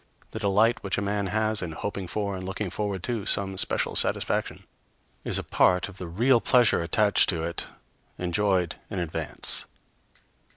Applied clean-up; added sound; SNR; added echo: none; none; none; none.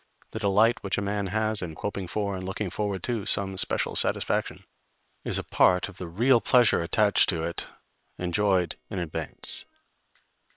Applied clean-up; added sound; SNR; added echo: neural separator model SepFormer WHAM!.